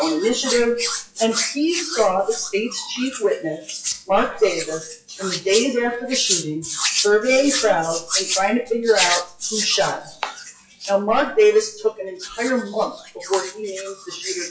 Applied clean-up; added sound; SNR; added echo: classical method WPE with log-MMSE.